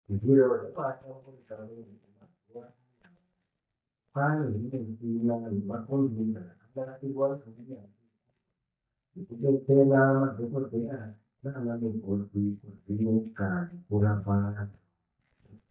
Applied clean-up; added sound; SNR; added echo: neural mask model DeepFilterNet 3.